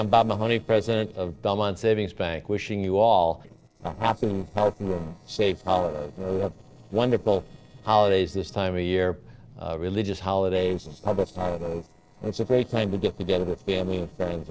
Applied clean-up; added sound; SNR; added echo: neural separator model SepFormer DNS4.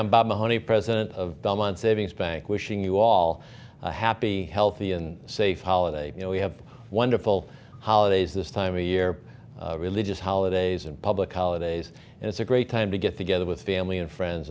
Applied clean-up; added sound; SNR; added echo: none; none; none; none.